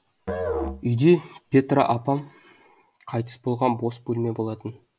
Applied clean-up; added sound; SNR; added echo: none; Musical instrument; 9 dB; none.